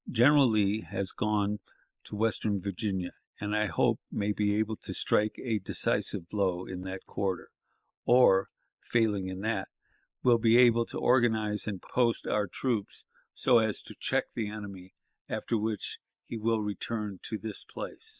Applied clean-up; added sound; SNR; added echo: neural mask model Resemble Enhance denoiser.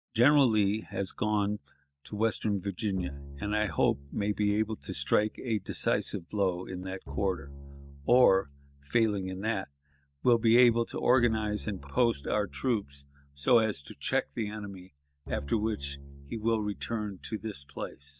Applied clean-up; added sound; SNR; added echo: neural mask model DeepFilterNet 3.